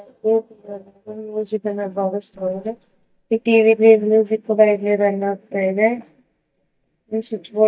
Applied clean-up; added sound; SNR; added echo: neural mask model DeepFilterNet 3.